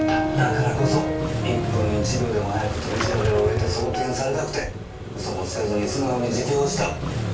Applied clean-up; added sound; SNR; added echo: none; Engine starting / Motorcycle; 5 dB; reverberation time 0.3 s.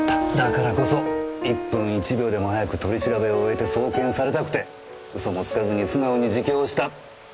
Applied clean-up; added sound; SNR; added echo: none; none; none; none.